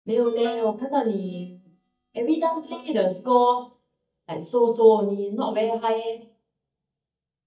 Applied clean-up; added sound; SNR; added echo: neural mask model DeepFilterNet 3.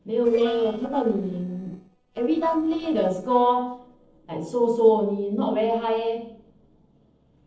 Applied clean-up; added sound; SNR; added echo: neural separator model SepFormer DNS4.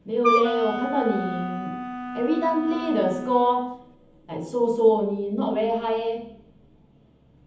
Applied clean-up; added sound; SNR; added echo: none; Wind instrument, woodwind instrument; 5 dB; reverberation time 0.8 s.